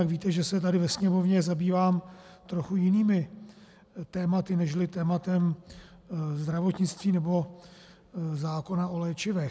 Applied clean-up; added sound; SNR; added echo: none; none; none; none.